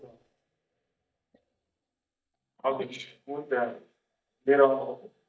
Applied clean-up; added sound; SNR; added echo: neural mask model DeepFilterNet 3.